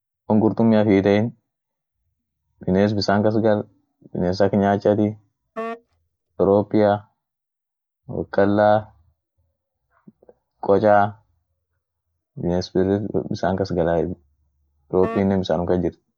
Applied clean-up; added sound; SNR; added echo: none; Wind instrument, woodwind instrument; 13 dB; none.